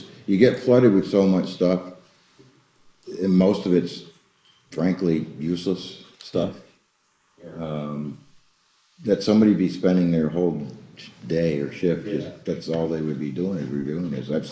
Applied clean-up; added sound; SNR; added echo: neural mask model Resemble Enhance denoiser.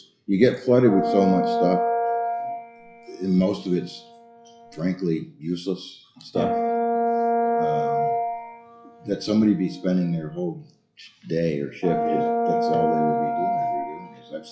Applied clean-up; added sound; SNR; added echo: classical method log-MMSE.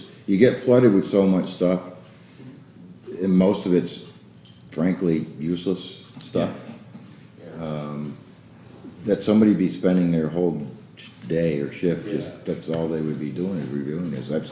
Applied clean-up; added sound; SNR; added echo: none; none; none; none.